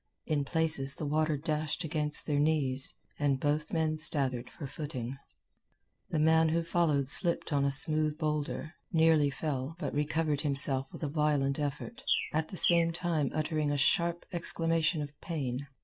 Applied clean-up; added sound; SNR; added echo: neural separator model SepFormer DNS4.